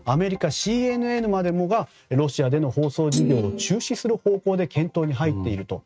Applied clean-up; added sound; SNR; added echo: neural mask model RNNoise.